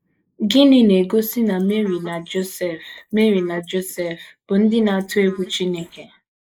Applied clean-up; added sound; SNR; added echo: neural mask model Resemble Enhance denoiser.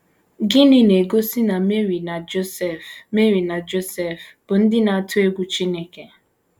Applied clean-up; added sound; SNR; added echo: none; none; none; none.